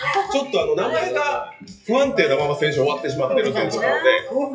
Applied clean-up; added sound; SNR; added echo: classical method WPE with log-MMSE.